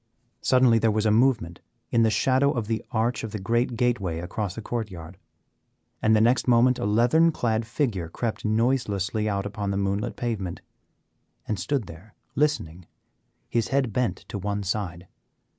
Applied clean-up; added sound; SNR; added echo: none; none; none; none.